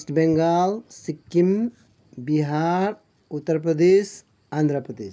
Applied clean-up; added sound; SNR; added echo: none; none; none; none.